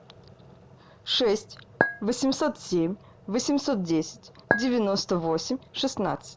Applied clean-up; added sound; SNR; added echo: none; Chink, clink; 0 dB; none.